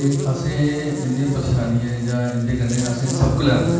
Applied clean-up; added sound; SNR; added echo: none; Buzz; 10 dB; reverberation time 1.2 s.